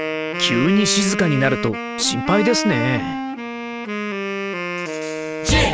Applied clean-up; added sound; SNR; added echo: none; Wind instrument, woodwind instrument; 4 dB; none.